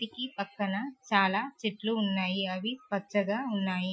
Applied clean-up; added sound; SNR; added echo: classical method Wiener filter.